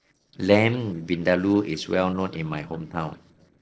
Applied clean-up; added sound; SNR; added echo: neural separator model SepFormer DNS4.